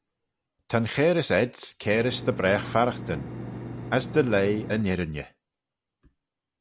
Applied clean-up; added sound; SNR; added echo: none; Engine; 9 dB; none.